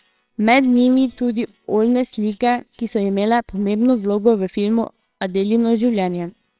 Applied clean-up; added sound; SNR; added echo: neural separator model SepFormer WHAMR!.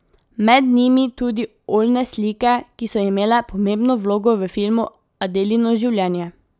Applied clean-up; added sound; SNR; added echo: none; none; none; none.